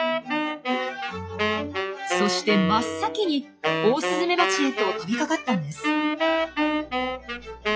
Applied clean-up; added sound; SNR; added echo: classical method log-MMSE.